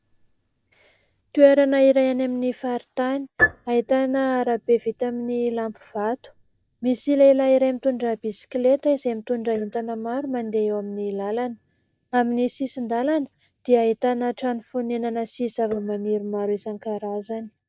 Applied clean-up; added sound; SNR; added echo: neural mask model DeepFilterNet 3.